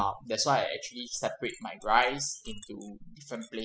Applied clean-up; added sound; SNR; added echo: classical method spectral subtraction.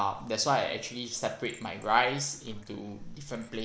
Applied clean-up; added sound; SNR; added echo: neural mask model Resemble Enhance denoiser.